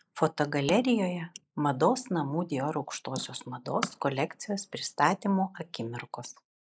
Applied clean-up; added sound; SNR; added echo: neural mask model Resemble Enhance denoiser.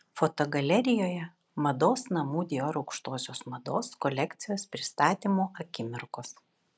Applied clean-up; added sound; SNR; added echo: none; none; none; none.